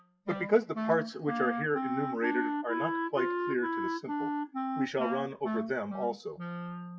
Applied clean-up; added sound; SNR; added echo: classical method WPE with log-MMSE.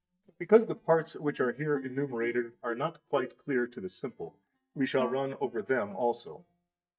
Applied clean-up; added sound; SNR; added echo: neural mask model DeepFilterNet 3.